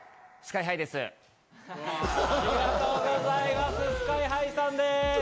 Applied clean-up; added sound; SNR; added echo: none; none; none; none.